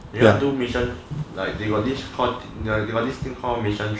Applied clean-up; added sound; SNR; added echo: none; none; none; none.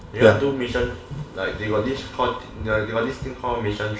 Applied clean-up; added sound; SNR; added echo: none; none; none; reverberation time 0.3 s.